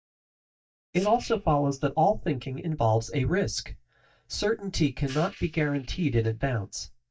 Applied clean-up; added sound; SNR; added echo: neural mask model DeepFilterNet 3.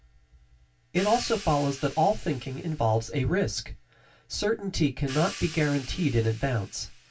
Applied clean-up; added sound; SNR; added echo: none; Crash cymbal / Hi-hat; 17 dB; reverberation time 0.1 s.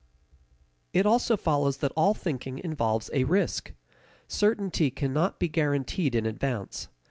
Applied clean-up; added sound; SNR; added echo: none; none; none; none.